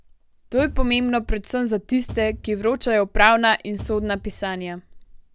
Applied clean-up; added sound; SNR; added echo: none; Bass drum / Thump, thud; 17 dB; none.